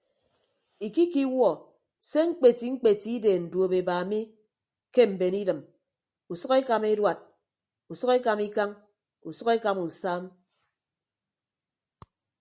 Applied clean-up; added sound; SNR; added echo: none; none; none; none.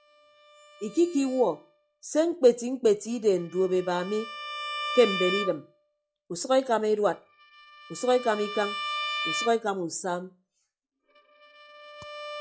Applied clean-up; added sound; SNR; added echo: classical method log-MMSE.